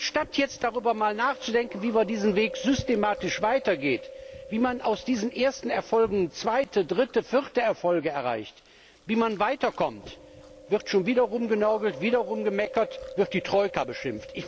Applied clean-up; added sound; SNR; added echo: none; Chewing, mastication; 16 dB; none.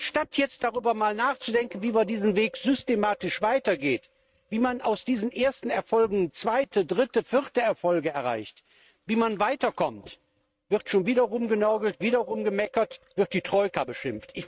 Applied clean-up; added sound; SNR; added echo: neural mask model RNNoise.